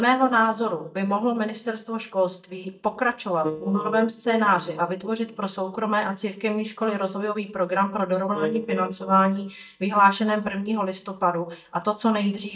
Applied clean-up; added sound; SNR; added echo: neural mask model DeepFilterNet 3.